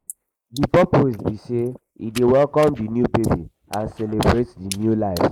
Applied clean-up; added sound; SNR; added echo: neural mask model Resemble Enhance denoiser.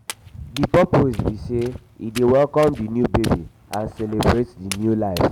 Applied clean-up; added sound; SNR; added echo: none; Walk, footsteps; 17 dB; none.